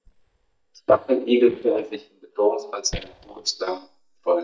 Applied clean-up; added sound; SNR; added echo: neural mask model DeepFilterNet 3.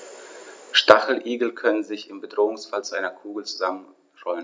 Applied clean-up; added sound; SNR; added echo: none; none; none; none.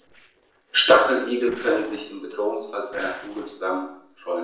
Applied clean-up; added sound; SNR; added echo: neural separator model SepFormer DNS4.